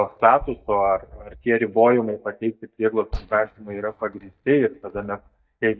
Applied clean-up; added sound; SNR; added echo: neural mask model DeepFilterNet 3.